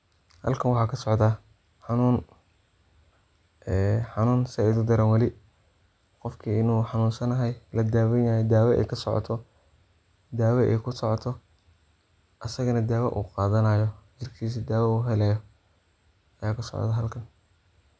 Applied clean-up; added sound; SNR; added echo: none; none; none; none.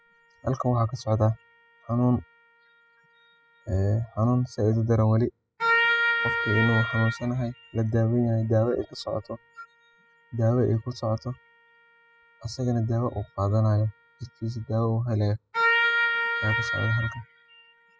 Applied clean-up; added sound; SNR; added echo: classical method spectral subtraction.